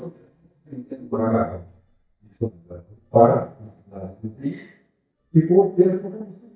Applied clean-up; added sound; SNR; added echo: neural mask model DeepFilterNet 3.